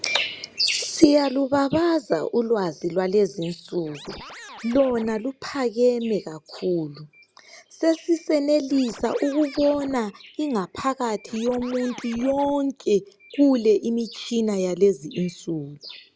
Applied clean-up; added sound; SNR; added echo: none; Scratching (performance technique); 17 dB; none.